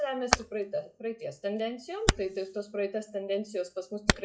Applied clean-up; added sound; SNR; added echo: classical method WPE with log-MMSE.